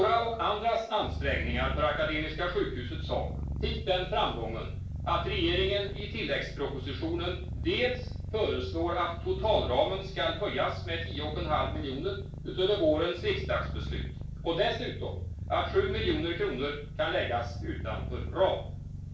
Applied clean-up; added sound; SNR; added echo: none; Purr; 5 dB; reverberation time 0.3 s.